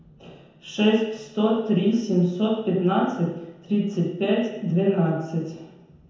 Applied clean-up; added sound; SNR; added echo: none; none; none; reverberation time 0.9 s.